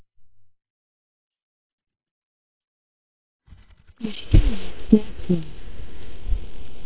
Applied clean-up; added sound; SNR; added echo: neural mask model DeepFilterNet 3.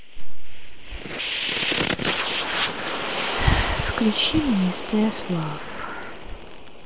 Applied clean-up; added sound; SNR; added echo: none; Fire; 5 dB; none.